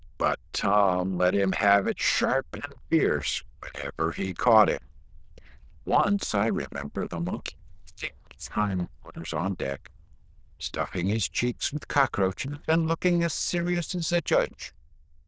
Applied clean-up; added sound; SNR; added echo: neural diffusion model UNIVERSE++.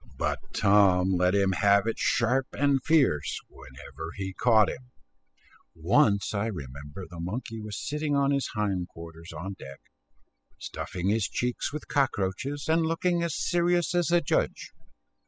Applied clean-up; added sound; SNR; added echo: classical method spectral subtraction.